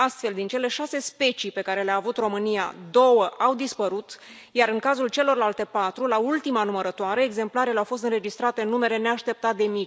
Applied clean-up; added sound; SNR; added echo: none; none; none; none.